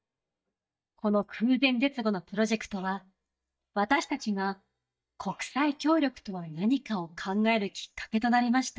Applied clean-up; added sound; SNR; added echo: neural mask model DeepFilterNet 3.